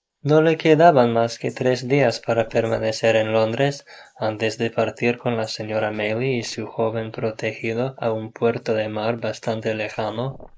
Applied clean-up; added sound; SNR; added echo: neural mask model Resemble Enhance denoiser.